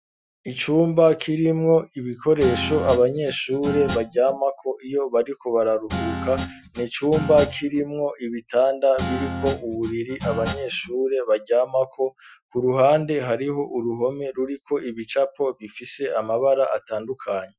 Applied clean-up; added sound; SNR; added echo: classical method Wiener filter.